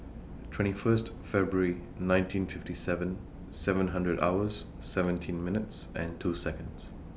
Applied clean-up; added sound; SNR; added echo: none; none; none; none.